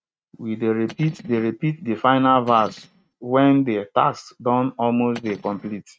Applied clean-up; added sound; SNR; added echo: neural mask model RNNoise.